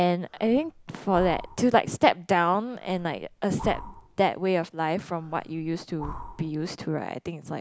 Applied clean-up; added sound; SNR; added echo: none; Breathing; 17 dB; none.